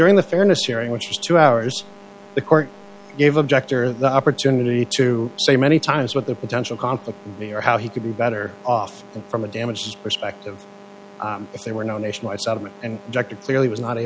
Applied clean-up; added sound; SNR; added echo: none; none; none; none.